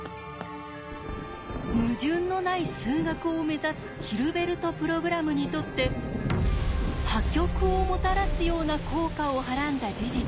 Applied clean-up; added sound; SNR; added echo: none; none; none; none.